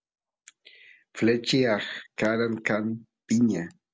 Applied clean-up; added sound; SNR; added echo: none; none; none; none.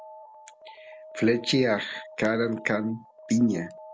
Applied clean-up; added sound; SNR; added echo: none; Alarm; 18 dB; none.